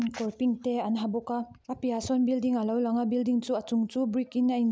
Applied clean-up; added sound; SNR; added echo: none; none; none; none.